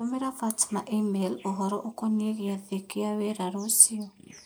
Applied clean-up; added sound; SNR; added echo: neural mask model Resemble Enhance denoiser.